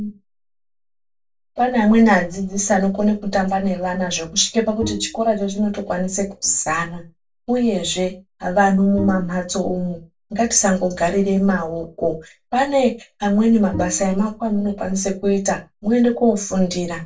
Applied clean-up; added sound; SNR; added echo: none; Bowed string instrument; 13 dB; reverberation time 0.2 s.